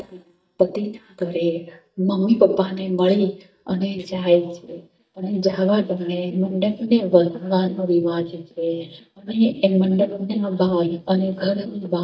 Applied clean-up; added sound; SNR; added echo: neural mask model DeepFilterNet 3.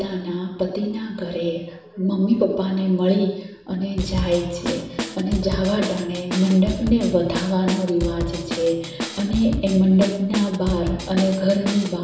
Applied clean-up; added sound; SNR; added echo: none; Drum kit; 8 dB; reverberation time 0.9 s.